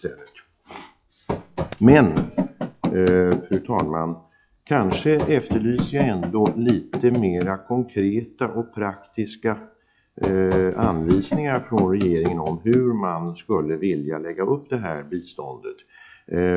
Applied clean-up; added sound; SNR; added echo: classical method log-MMSE.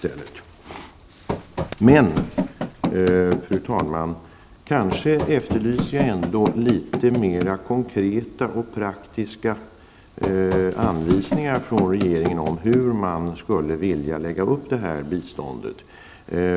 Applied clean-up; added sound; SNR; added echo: none; Run; 5 dB; none.